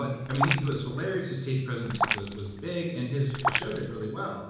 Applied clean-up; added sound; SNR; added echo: none; Raindrop; 2 dB; reverberation time 1.0 s.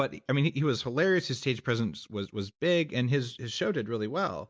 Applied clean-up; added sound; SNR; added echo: none; none; none; none.